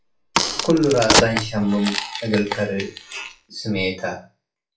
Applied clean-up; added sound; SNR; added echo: classical method WPE with log-MMSE.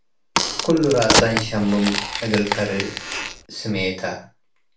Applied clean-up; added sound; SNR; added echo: none; Crack; 1 dB; reverberation time 0.3 s.